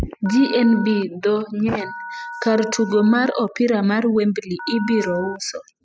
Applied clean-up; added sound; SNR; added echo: classical method spectral subtraction.